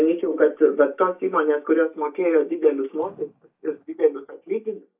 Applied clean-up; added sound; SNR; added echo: neural mask model DeepFilterNet 3.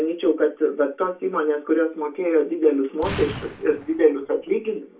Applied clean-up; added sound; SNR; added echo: none; Explosion; 13 dB; reverberation time 0.2 s.